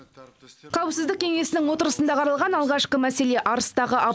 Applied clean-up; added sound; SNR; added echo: none; none; none; none.